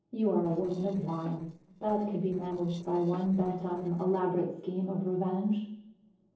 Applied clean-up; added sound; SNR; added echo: neural separator model SepFormer DNS4.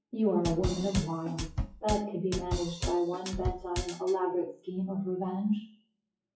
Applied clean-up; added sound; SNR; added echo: classical method WPE with log-MMSE.